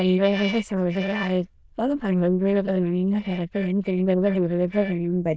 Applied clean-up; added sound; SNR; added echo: neural diffusion model UNIVERSE++.